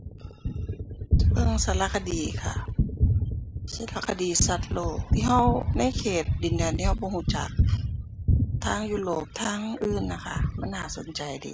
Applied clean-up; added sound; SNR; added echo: none; Gunshot, gunfire; -3 dB; none.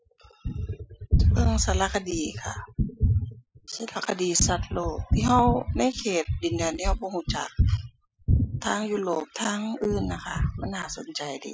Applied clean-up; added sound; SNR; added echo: classical method Wiener filter.